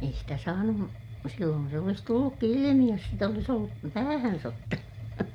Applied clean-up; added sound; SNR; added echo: none; Mechanisms; 15 dB; none.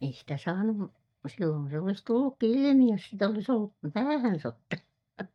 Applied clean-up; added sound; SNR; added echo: neural mask model DeepFilterNet 3.